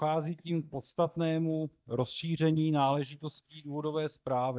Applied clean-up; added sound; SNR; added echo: neural mask model DeepFilterNet 3.